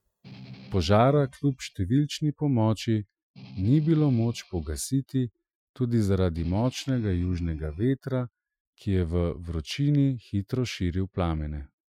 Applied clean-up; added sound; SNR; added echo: classical method Wiener filter.